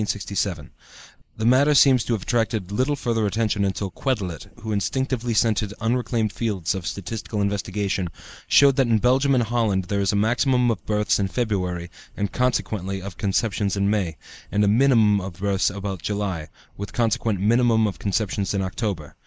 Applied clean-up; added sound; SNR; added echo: neural mask model Resemble Enhance denoiser.